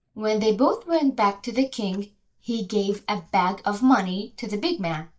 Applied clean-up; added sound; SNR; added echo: neural mask model DeepFilterNet 3.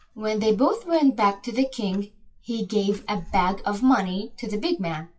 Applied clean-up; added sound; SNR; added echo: classical method WPE with log-MMSE.